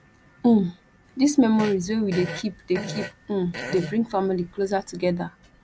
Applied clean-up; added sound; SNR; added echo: none; Fart; 12 dB; none.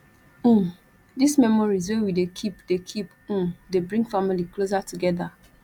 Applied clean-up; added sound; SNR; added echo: none; none; none; none.